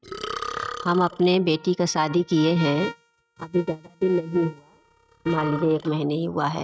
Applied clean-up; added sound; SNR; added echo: neural mask model RNNoise.